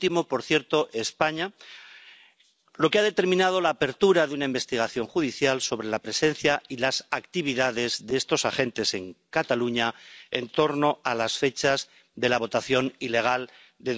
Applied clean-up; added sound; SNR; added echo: none; none; none; none.